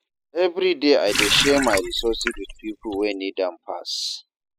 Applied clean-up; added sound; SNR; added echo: classical method spectral subtraction.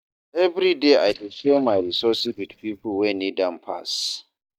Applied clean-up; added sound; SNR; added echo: neural mask model DeepFilterNet 3.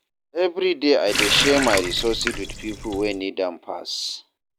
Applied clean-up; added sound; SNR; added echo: none; Water tap, faucet; 3 dB; none.